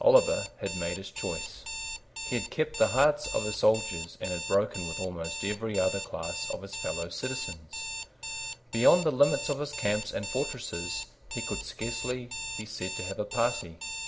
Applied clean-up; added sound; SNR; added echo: none; Alarm; 8 dB; none.